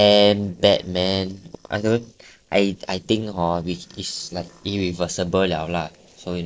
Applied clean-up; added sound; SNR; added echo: neural separator model SepFormer DNS4.